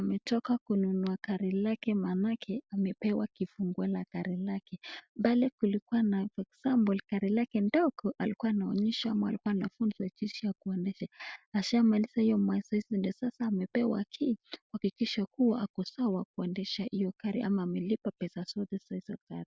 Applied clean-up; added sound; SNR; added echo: none; none; none; none.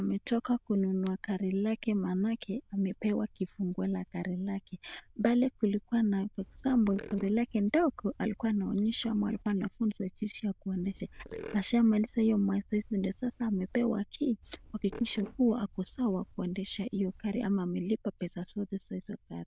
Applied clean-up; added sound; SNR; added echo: neural diffusion model UNIVERSE++.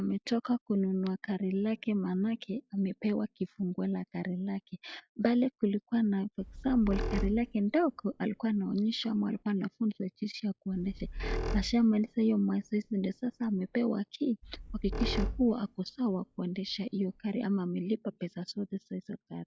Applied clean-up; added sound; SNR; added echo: classical method log-MMSE.